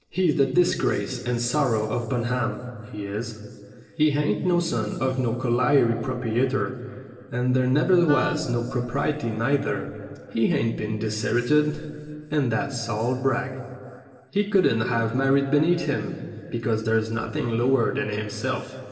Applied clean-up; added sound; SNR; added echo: neural separator model SepFormer DNS4.